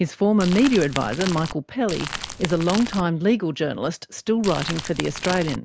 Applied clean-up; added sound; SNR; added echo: none; Crumpling, crinkling / Crackle; 9 dB; none.